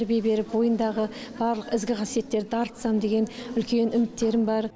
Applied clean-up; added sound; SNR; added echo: none; none; none; none.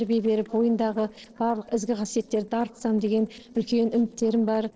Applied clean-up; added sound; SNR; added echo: neural separator model SepFormer DNS4.